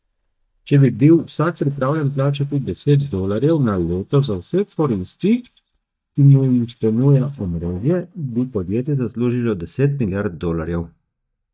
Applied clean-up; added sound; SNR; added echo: neural mask model DeepFilterNet 3.